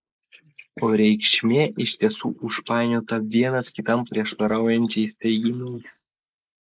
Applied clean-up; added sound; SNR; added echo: neural mask model Resemble Enhance denoiser.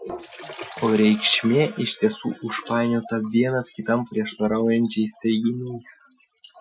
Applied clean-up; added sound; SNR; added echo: classical method Wiener filter.